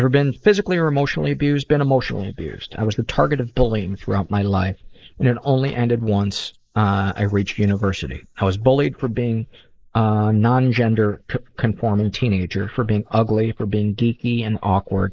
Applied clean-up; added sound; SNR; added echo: neural mask model Resemble Enhance denoiser.